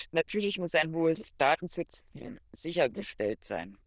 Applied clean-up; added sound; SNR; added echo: neural diffusion model UNIVERSE++.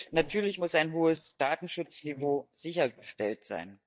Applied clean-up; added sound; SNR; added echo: neural mask model DeepFilterNet 3.